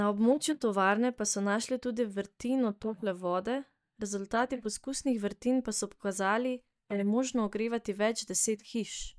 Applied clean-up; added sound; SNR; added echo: neural mask model DeepFilterNet 3.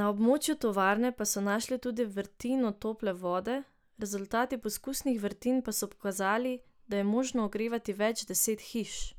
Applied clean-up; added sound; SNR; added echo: none; none; none; none.